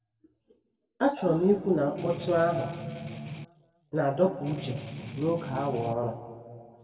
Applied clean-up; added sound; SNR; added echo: none; Strum; 10 dB; reverberation time 1.9 s.